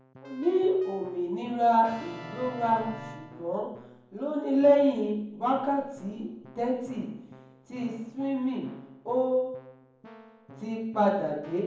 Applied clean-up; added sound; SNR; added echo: none; Keyboard (musical); 19 dB; reverberation time 1.2 s.